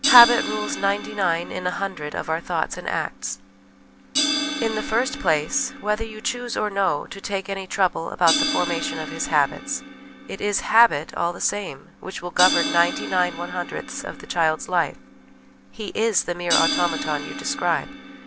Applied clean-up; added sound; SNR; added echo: none; Crash cymbal; 7 dB; none.